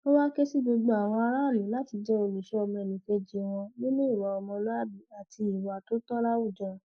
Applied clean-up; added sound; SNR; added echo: neural mask model Resemble Enhance denoiser.